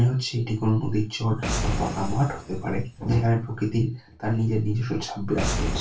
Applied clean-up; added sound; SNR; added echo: none; Boom; 8 dB; reverberation time 0.2 s.